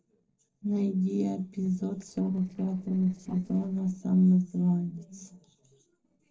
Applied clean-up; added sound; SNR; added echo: neural separator model SepFormer DNS4.